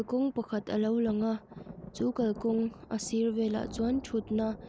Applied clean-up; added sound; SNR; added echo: none; Thunder; 16 dB; none.